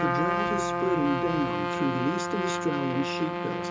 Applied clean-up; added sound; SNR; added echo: none; Trumpet; -1 dB; reverberation time 0.2 s.